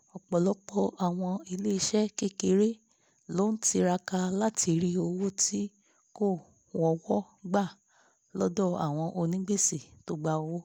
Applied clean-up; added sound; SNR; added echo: none; none; none; none.